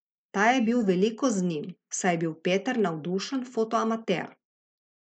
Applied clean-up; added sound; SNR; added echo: neural mask model Resemble Enhance denoiser.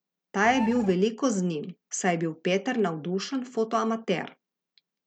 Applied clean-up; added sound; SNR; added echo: none; Bird; 10 dB; none.